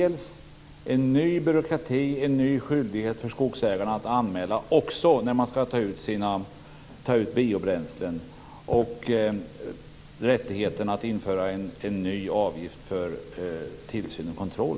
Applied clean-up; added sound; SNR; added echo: none; none; none; none.